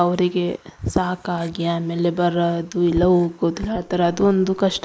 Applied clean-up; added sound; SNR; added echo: neural mask model Resemble Enhance denoiser.